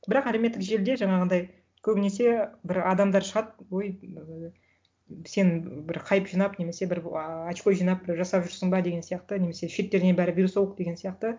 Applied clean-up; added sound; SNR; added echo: none; none; none; none.